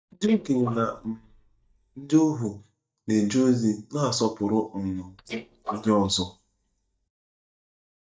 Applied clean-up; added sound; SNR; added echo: neural mask model DeepFilterNet 3.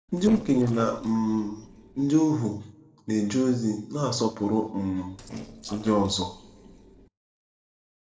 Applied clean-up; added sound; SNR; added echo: neural separator model SepFormer DNS4.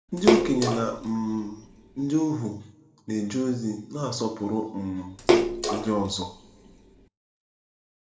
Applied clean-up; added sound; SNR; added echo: none; Splash, splatter; -2 dB; reverberation time 0.7 s.